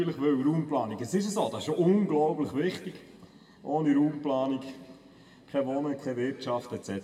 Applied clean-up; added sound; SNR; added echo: none; none; none; reverberation time 1.2 s.